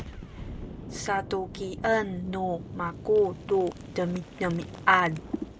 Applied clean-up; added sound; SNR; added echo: none; Boom; 12 dB; none.